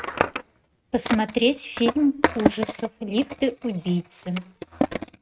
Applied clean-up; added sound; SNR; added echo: neural mask model RNNoise.